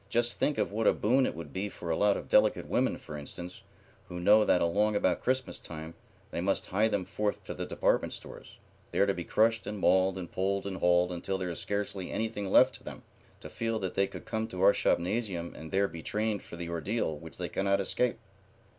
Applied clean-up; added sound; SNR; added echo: none; none; none; none.